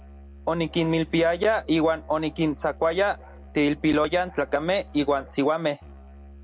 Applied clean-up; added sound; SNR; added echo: none; Musical instrument; 20 dB; none.